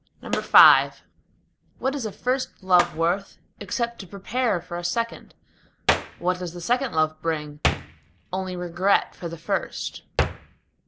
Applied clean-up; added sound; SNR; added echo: none; Hands; 8 dB; none.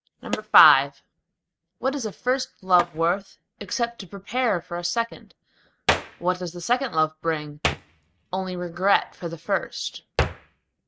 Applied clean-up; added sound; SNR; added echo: neural mask model RNNoise.